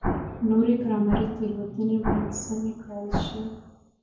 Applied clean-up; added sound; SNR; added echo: none; Explosion; 5 dB; reverberation time 0.9 s.